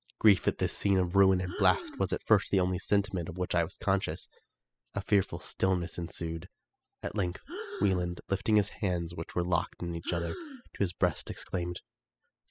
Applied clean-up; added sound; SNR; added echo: classical method spectral subtraction.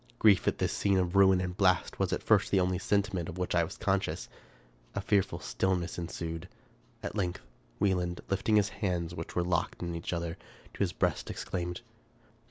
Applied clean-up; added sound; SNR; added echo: none; none; none; none.